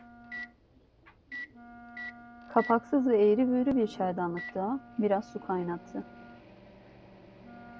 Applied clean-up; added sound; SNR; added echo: none; Microwave oven + Wind instrument, woodwind instrument; 16 dB; none.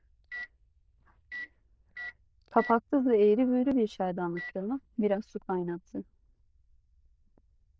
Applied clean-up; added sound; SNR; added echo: neural diffusion model UNIVERSE++.